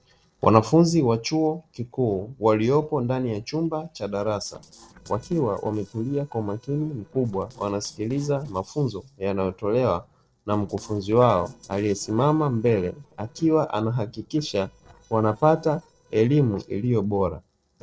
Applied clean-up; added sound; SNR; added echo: neural separator model SepFormer DNS4.